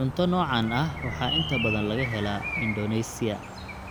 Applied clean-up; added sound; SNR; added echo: none; Bird + Car passing by; 5 dB; none.